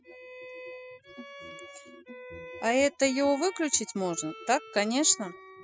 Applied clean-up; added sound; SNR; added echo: classical method spectral subtraction.